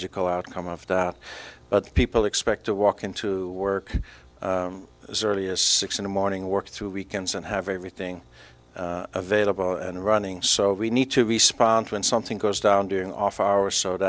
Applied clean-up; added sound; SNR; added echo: none; none; none; none.